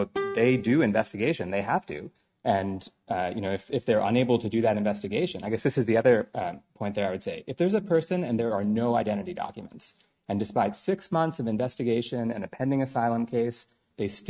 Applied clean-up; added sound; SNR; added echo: neural mask model RNNoise.